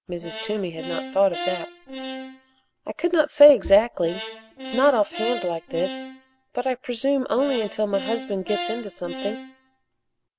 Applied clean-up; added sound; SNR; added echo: none; Brass instrument; 11 dB; none.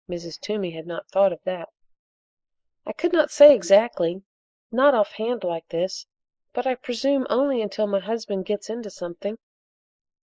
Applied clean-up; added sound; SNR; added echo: neural mask model Resemble Enhance denoiser.